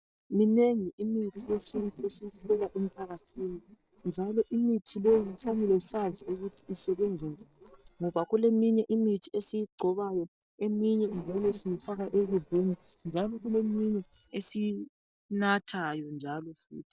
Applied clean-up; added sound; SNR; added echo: neural separator model SepFormer DNS4.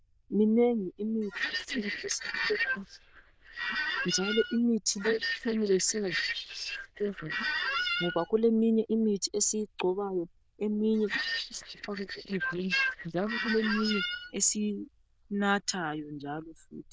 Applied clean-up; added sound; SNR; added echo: neural diffusion model UNIVERSE++.